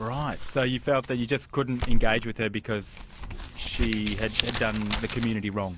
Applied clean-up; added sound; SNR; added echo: none; Crumpling, crinkling; 0 dB; none.